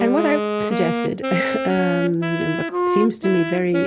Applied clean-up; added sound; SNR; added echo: none; Wind instrument, woodwind instrument; 2 dB; none.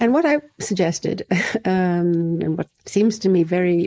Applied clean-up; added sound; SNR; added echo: neural mask model Resemble Enhance denoiser.